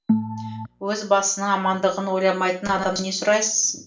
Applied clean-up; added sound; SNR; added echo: none; Organ; 4 dB; reverberation time 0.3 s.